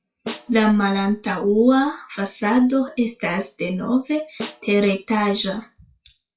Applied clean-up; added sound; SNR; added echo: classical method WPE with log-MMSE.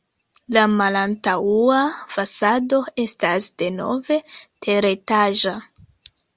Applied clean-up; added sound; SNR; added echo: none; none; none; none.